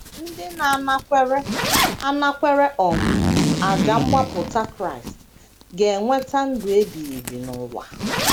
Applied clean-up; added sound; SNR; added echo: none; Zipper (clothing); 3 dB; none.